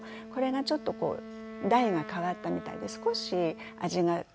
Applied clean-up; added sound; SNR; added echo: none; Wind instrument, woodwind instrument; 13 dB; none.